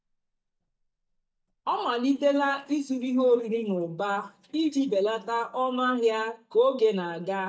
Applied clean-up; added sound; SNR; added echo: neural mask model DeepFilterNet 3.